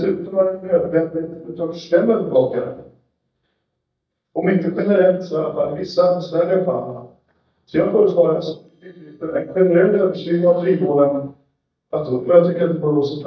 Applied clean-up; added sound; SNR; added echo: neural mask model DeepFilterNet 3.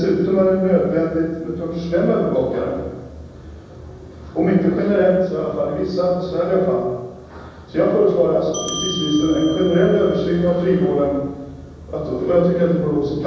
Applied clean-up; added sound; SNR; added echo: none; Bell; 12 dB; reverberation time 1.1 s.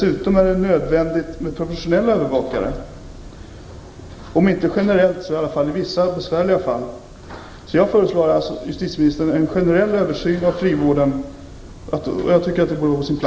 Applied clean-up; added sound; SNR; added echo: none; none; none; none.